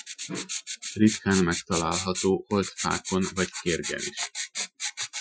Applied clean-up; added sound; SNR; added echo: classical method Wiener filter.